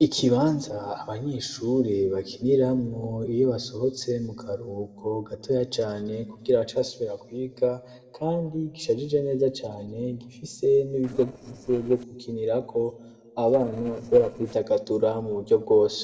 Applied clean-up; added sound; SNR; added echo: neural separator model SepFormer DNS4.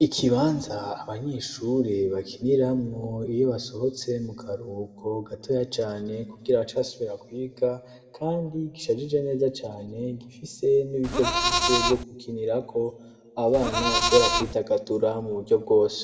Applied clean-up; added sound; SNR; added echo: none; Livestock, farm animals, working animals; -2 dB; reverberation time 1.3 s.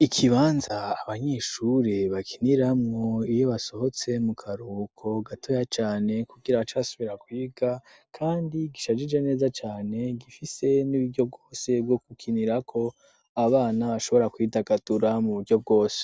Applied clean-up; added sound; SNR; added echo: none; none; none; none.